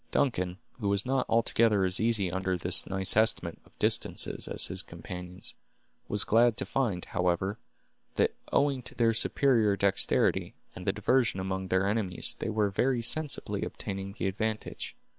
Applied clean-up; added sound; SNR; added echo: neural separator model SepFormer WHAM!.